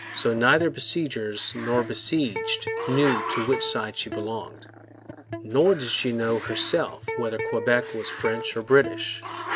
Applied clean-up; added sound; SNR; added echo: none; Electric guitar + Growling; 9 dB; none.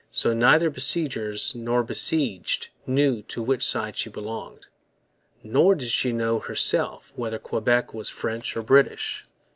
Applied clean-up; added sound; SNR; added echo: none; none; none; none.